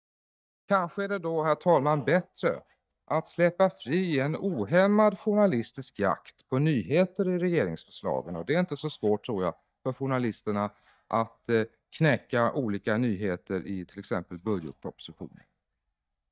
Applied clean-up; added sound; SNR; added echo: neural mask model DeepFilterNet 3.